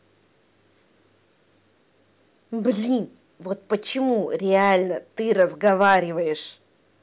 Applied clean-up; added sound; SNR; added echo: none; none; none; none.